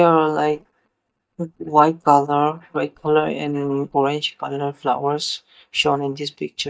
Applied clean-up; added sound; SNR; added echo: neural mask model DeepFilterNet 3.